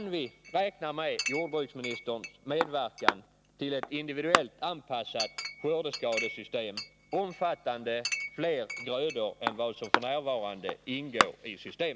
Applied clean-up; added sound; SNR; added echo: none; Chink, clink; 2 dB; none.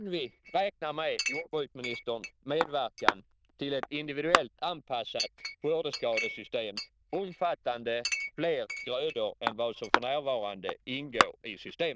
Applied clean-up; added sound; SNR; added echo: neural diffusion model UNIVERSE++.